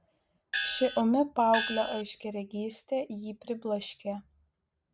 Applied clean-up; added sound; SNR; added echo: none; Gong; 3 dB; none.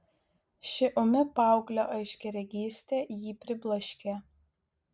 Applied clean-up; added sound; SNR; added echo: none; none; none; none.